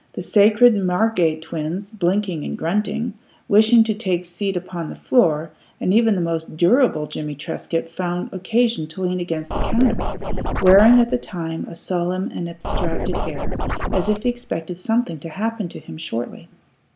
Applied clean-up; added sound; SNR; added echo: none; Scratching (performance technique); 1 dB; none.